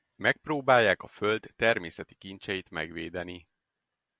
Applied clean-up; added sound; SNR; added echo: none; none; none; none.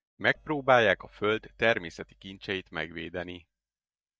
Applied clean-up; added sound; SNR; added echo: neural mask model DeepFilterNet 3.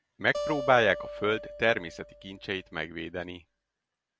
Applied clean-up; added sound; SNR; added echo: none; Acoustic guitar; 10 dB; none.